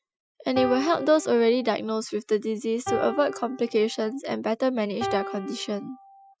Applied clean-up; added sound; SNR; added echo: classical method Wiener filter.